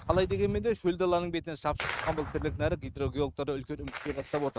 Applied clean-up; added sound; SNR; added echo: neural mask model RNNoise.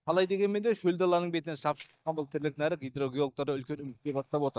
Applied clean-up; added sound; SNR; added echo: neural mask model DeepFilterNet 3.